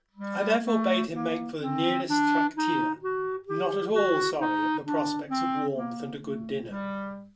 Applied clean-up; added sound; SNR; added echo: none; Wind instrument, woodwind instrument; -2 dB; reverberation time 0.2 s.